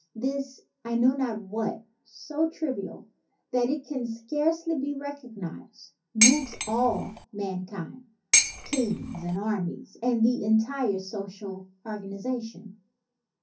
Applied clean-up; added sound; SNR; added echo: none; Dishes, pots, and pans; -4 dB; reverberation time 0.3 s.